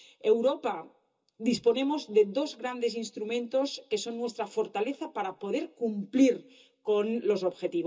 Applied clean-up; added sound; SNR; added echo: none; none; none; reverberation time 0.2 s.